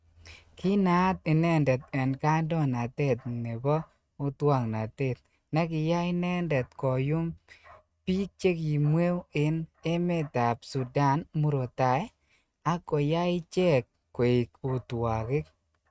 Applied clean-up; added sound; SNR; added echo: neural mask model RNNoise.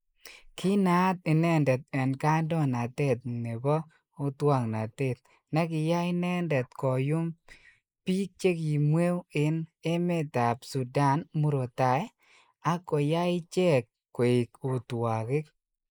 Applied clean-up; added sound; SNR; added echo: neural mask model Resemble Enhance denoiser.